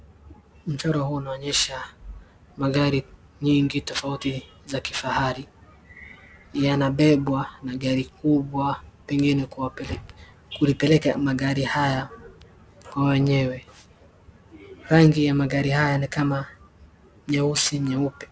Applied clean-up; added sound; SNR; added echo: none; none; none; none.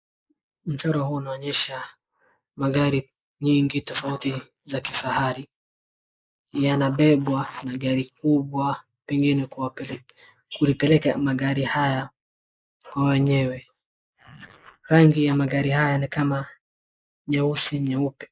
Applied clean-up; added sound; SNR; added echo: neural mask model Resemble Enhance denoiser.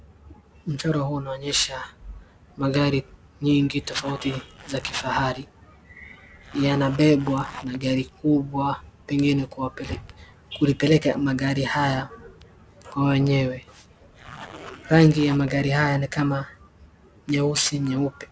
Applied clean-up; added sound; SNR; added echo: none; Zipper (clothing); 18 dB; none.